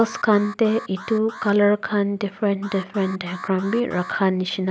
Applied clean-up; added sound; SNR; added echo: none; Alarm; 17 dB; none.